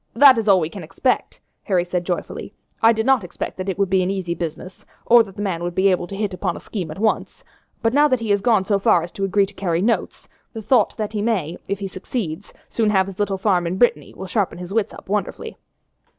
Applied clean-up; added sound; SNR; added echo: none; none; none; none.